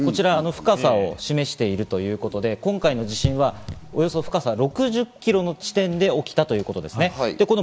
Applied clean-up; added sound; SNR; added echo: none; Raindrop / Drip; 9 dB; none.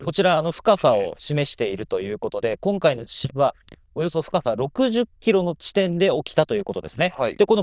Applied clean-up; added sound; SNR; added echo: neural diffusion model UNIVERSE++.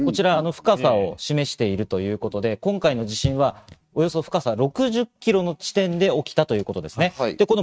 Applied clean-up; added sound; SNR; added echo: neural mask model RNNoise.